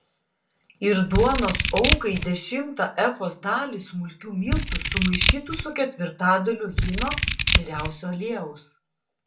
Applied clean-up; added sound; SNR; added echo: none; Scissors; -2 dB; reverberation time 0.2 s.